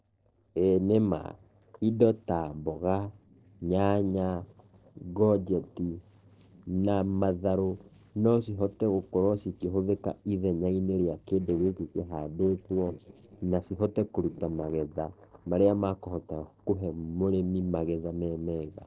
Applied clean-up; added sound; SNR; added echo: neural separator model SepFormer DNS4.